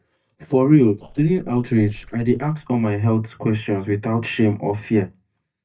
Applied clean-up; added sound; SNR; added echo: neural mask model DeepFilterNet 3.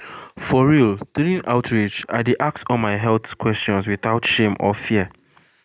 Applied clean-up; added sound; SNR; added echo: none; none; none; none.